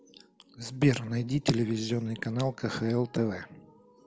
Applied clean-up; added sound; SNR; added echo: none; none; none; none.